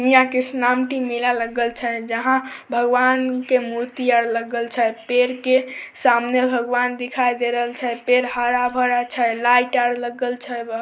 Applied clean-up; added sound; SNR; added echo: neural mask model Resemble Enhance denoiser.